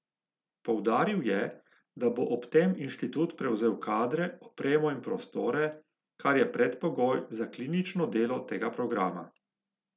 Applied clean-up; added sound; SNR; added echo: none; none; none; none.